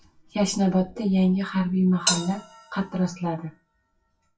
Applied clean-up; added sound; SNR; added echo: classical method WPE with log-MMSE.